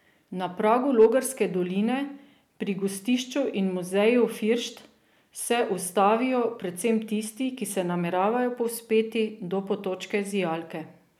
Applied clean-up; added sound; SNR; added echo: none; none; none; none.